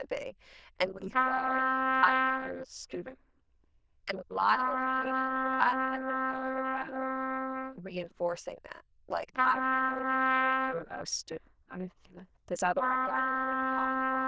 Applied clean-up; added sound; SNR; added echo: neural diffusion model UNIVERSE++.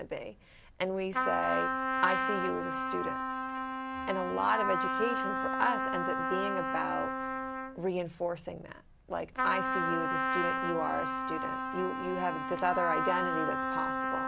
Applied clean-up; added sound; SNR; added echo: none; Trumpet; -1 dB; none.